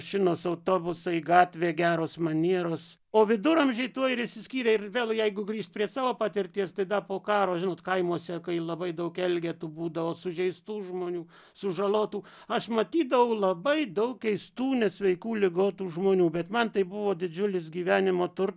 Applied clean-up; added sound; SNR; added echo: none; none; none; none.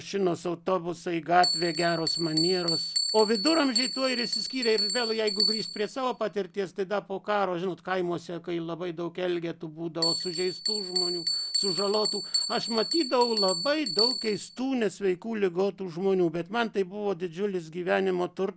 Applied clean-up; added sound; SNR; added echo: none; Bell; 5 dB; none.